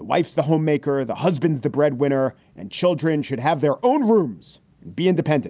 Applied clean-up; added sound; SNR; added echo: none; none; none; none.